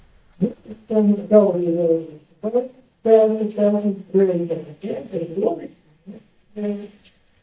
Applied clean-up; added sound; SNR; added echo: neural mask model DeepFilterNet 3.